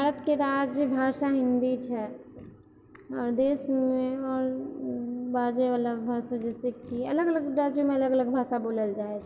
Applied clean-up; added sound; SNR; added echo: none; none; none; none.